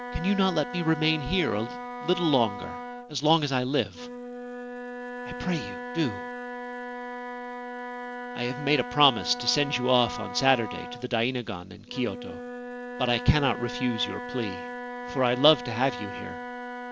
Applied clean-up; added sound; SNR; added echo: none; Wind instrument, woodwind instrument; 9 dB; none.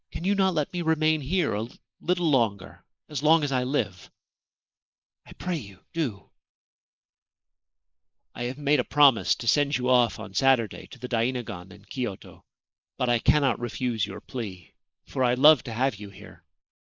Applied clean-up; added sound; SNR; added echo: neural mask model Resemble Enhance denoiser.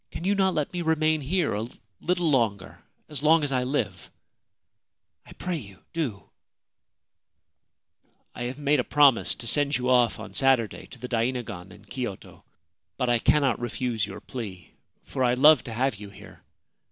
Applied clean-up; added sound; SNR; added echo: none; none; none; none.